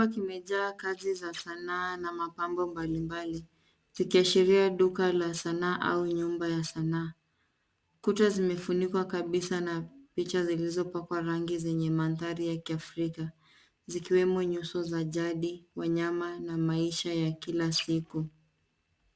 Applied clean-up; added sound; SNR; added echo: none; none; none; none.